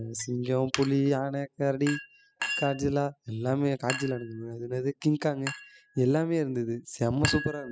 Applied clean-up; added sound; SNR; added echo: classical method spectral subtraction.